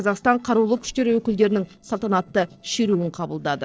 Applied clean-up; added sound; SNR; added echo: neural separator model SepFormer DNS4.